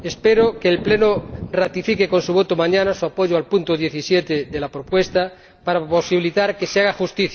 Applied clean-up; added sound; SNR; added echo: none; Thunder; 17 dB; none.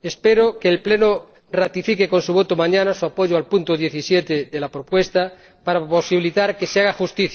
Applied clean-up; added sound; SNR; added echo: neural separator model SepFormer DNS4.